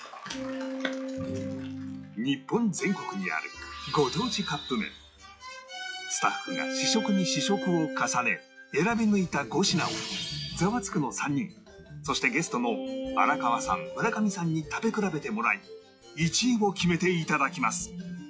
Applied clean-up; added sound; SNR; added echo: classical method log-MMSE.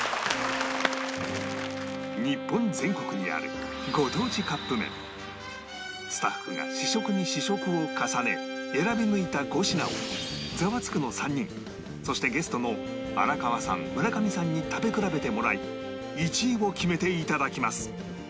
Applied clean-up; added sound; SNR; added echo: none; Wind instrument, woodwind instrument; 8 dB; none.